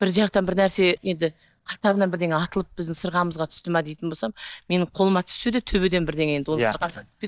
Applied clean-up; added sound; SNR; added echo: neural mask model DeepFilterNet 3.